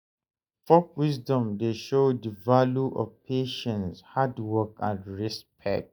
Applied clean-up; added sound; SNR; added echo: neural mask model DeepFilterNet 3.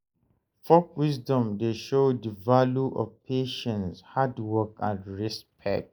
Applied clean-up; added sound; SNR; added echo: neural mask model Resemble Enhance denoiser.